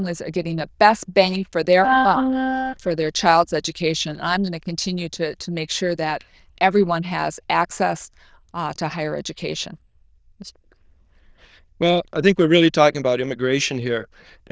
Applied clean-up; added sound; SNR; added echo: neural diffusion model UNIVERSE++.